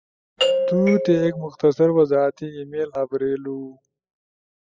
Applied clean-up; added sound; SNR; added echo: classical method spectral subtraction.